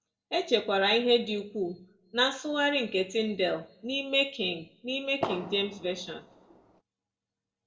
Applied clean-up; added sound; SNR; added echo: none; Fireworks; 9 dB; reverberation time 0.4 s.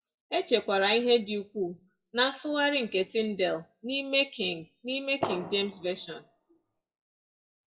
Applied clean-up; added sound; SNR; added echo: classical method WPE with log-MMSE.